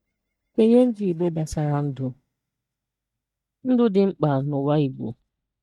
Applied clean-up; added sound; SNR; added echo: neural mask model DeepFilterNet 3.